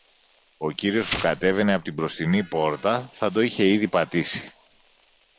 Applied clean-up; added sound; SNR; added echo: none; Insect; 15 dB; none.